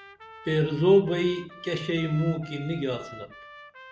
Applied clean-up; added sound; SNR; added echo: none; Trumpet; 18 dB; none.